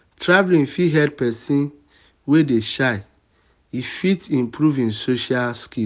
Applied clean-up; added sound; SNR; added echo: none; none; none; none.